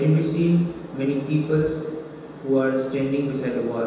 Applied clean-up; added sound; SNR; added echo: none; none; none; reverberation time 1.2 s.